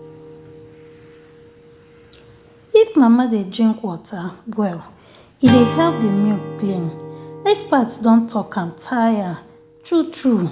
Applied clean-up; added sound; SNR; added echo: none; Acoustic guitar / Strum; 12 dB; none.